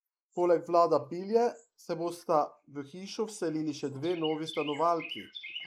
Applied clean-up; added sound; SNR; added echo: neural mask model Resemble Enhance denoiser.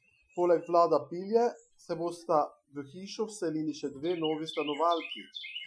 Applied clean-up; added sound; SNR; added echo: classical method Wiener filter.